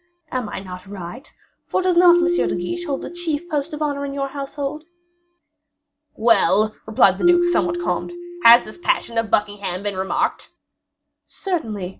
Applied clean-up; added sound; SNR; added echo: none; Marimba, xylophone; 5 dB; none.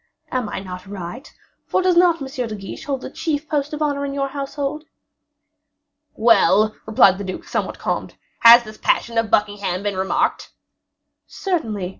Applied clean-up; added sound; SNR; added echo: none; none; none; none.